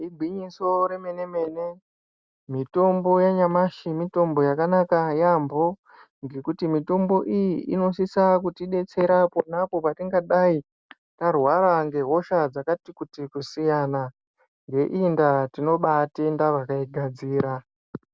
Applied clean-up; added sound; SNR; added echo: none; none; none; none.